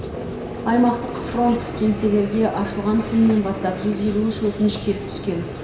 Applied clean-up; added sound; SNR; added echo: none; Vehicle; 8 dB; reverberation time 0.7 s.